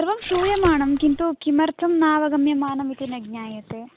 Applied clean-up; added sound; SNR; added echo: none; Splash, splatter; 11 dB; none.